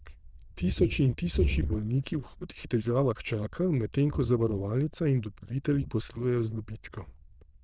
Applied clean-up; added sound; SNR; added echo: neural diffusion model UNIVERSE++.